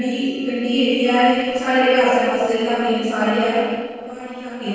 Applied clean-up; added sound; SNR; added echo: neural separator model SepFormer DNS4.